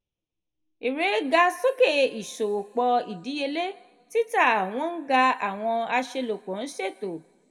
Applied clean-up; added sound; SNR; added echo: none; none; none; reverberation time 1.5 s.